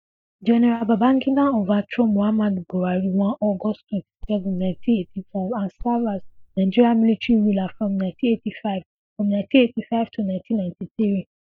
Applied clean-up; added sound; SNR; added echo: neural mask model DeepFilterNet 3.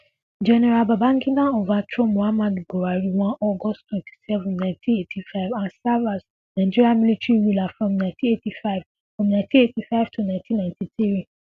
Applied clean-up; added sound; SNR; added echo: none; none; none; none.